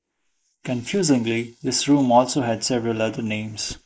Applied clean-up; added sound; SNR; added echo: neural mask model Resemble Enhance denoiser.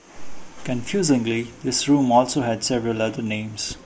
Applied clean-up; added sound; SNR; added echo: none; none; none; none.